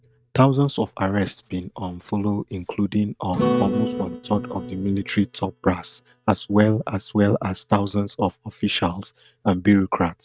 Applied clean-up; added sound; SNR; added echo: neural mask model RNNoise.